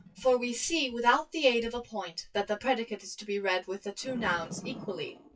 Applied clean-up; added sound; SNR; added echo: classical method WPE with log-MMSE.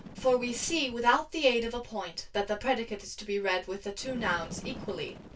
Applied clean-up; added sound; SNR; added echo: none; Bird; 16 dB; reverberation time 0.2 s.